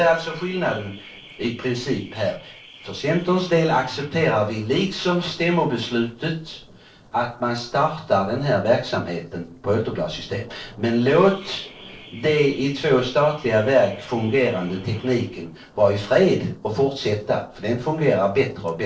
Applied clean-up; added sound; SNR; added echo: neural separator model SepFormer DNS4.